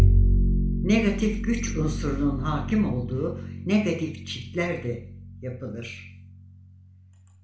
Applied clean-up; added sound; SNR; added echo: none; Bowed string instrument; -2 dB; reverberation time 0.5 s.